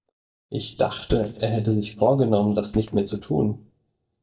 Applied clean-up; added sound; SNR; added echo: neural mask model DeepFilterNet 3.